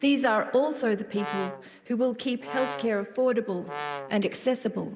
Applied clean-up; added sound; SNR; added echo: none; Brass instrument; 9 dB; none.